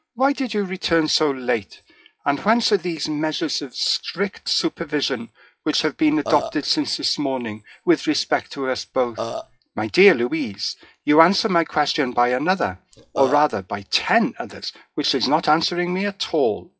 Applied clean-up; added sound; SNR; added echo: classical method WPE with log-MMSE.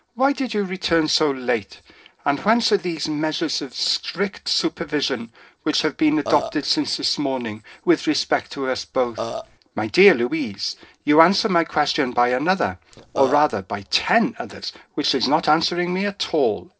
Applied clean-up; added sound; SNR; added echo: neural separator model SepFormer DNS4.